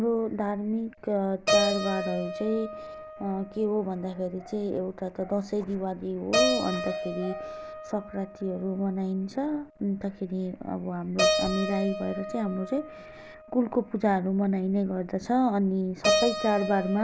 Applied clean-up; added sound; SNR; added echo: none; Keyboard (musical); 4 dB; none.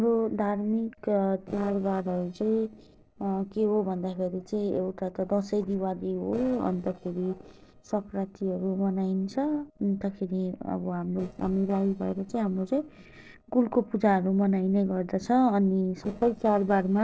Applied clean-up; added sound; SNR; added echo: neural separator model SepFormer DNS4.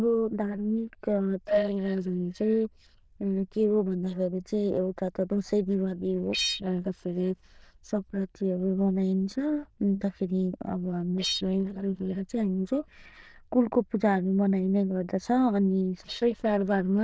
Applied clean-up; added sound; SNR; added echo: neural diffusion model UNIVERSE++.